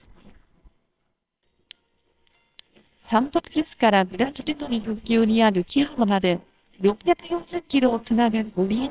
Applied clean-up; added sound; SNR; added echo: neural separator model SepFormer WHAMR!.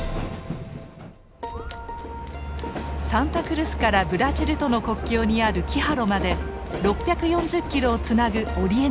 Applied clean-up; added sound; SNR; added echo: none; none; none; none.